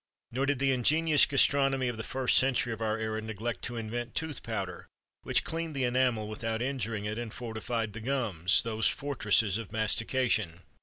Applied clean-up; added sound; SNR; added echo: none; none; none; none.